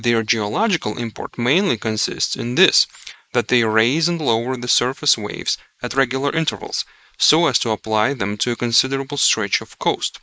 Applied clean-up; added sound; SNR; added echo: neural mask model Resemble Enhance denoiser.